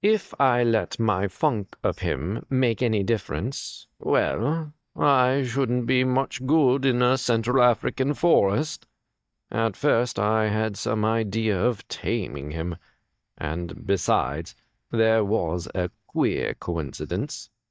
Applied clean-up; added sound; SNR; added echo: neural mask model DeepFilterNet 3.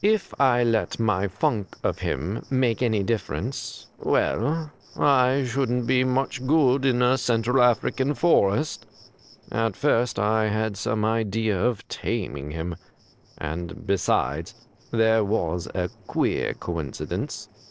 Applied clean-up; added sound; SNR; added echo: neural separator model SepFormer DNS4.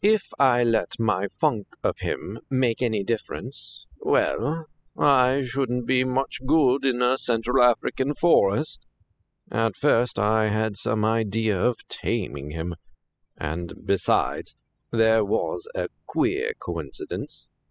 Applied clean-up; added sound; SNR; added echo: classical method spectral subtraction.